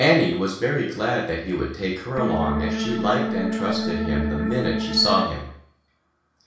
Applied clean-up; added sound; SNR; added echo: none; Organ; 1 dB; reverberation time 0.6 s.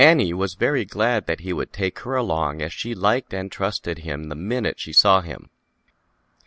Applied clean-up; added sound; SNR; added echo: none; none; none; none.